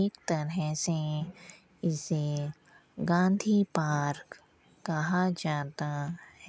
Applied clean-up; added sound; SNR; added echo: none; none; none; none.